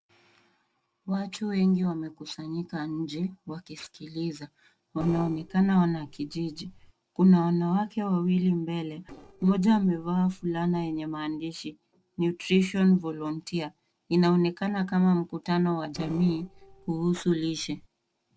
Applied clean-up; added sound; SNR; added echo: neural separator model SepFormer DNS4.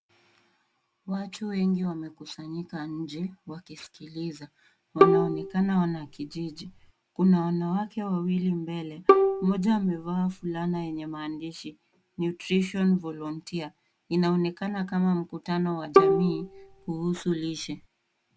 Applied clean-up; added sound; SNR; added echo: none; Bowed string instrument; -3 dB; none.